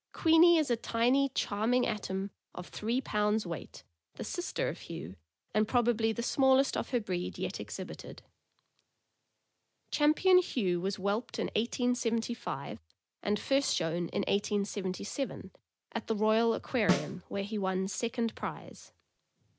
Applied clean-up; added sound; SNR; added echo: none; Snare drum; 7 dB; none.